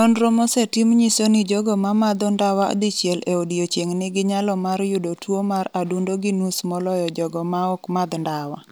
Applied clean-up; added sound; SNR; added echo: none; none; none; none.